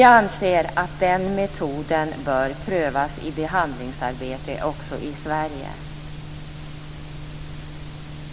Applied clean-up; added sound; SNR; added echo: none; none; none; none.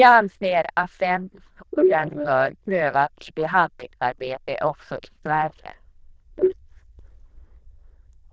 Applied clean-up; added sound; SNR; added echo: neural diffusion model UNIVERSE++.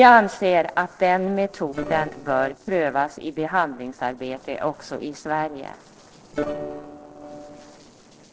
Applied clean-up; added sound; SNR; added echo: neural separator model SepFormer DNS4.